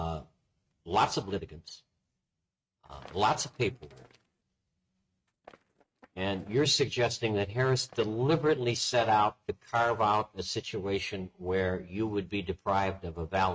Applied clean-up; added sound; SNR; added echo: neural mask model RNNoise.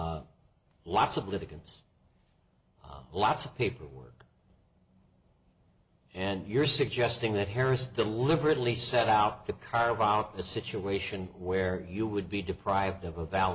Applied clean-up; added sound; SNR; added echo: none; none; none; none.